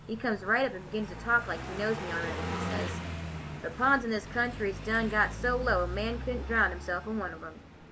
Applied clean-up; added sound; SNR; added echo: none; Car passing by; 7 dB; none.